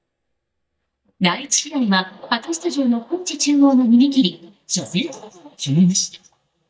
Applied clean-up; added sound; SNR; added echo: neural mask model DeepFilterNet 3.